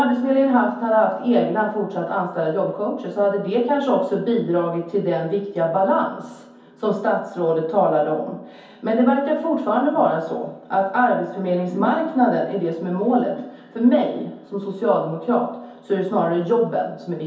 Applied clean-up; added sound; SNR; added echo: none; none; none; reverberation time 0.6 s.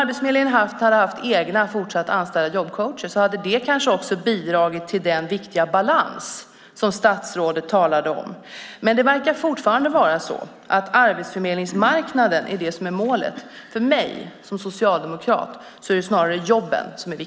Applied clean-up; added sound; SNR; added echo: none; none; none; none.